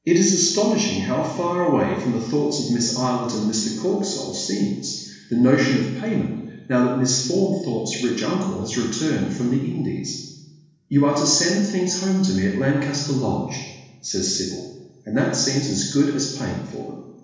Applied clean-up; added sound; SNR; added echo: none; none; none; reverberation time 1.1 s.